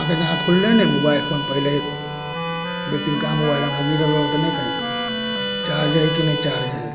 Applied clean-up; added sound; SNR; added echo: none; Wind instrument, woodwind instrument + Bowed string instrument; 3 dB; none.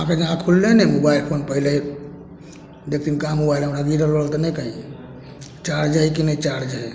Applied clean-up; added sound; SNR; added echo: none; none; none; none.